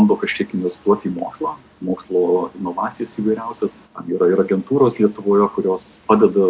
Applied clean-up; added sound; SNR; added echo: none; none; none; none.